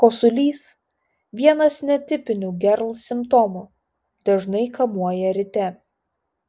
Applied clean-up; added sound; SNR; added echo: none; none; none; none.